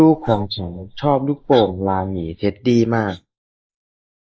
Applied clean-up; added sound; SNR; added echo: neural mask model Resemble Enhance denoiser.